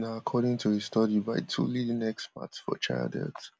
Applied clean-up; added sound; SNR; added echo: none; none; none; none.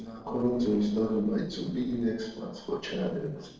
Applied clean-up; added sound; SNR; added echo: neural separator model SepFormer DNS4.